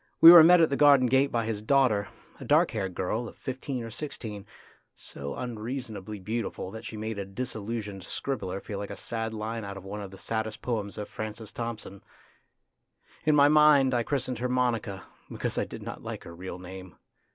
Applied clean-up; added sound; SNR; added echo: none; none; none; none.